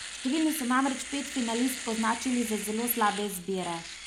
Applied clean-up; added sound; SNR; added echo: none; Domestic sounds, home sounds; 10 dB; none.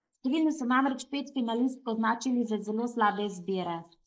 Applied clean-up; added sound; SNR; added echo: neural mask model Resemble Enhance denoiser.